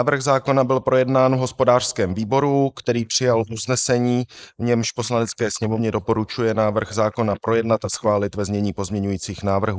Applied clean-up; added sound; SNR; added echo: neural mask model Resemble Enhance denoiser.